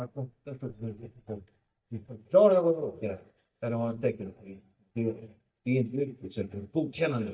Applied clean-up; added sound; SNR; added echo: neural mask model DeepFilterNet 3.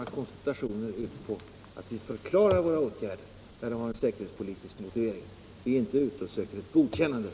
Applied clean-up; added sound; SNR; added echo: none; none; none; none.